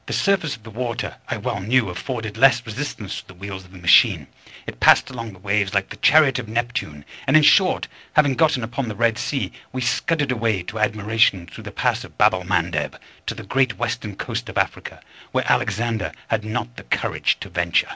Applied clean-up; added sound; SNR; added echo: none; none; none; none.